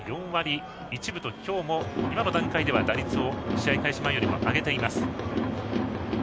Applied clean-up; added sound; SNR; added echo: none; Wind instrument, woodwind instrument; 18 dB; none.